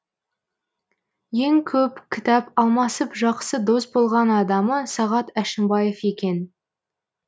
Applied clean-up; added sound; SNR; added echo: none; none; none; none.